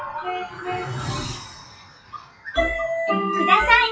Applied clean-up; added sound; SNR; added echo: classical method WPE with log-MMSE.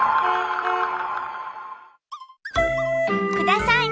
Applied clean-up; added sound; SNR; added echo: none; none; none; none.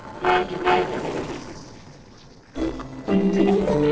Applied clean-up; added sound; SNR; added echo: neural separator model SepFormer DNS4.